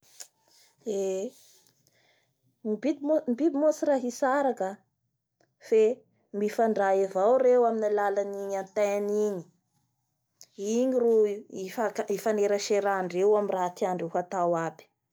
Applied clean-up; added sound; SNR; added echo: none; none; none; none.